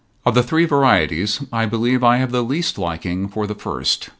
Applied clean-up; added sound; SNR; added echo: none; none; none; none.